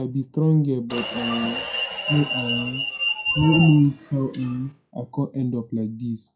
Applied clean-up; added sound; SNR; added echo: classical method WPE with log-MMSE.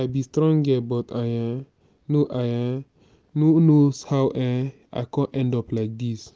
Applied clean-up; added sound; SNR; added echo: none; none; none; none.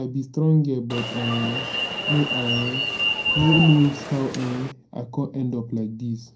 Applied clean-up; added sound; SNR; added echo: none; Alarm; 3 dB; reverberation time 0.2 s.